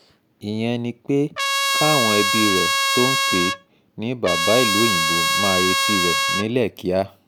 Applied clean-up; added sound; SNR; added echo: none; Trumpet; -3 dB; none.